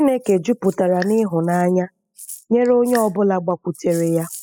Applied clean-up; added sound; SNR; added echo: classical method spectral subtraction.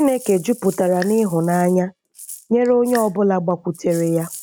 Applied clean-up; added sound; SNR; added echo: none; Rattle (instrument) + Raindrop; 19 dB; none.